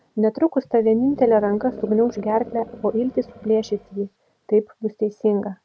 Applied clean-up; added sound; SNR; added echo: none; Animal; 17 dB; none.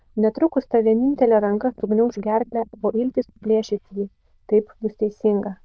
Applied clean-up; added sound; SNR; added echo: neural diffusion model UNIVERSE++.